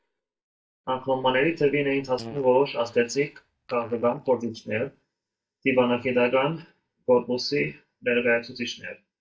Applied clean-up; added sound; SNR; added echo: neural mask model DeepFilterNet 3.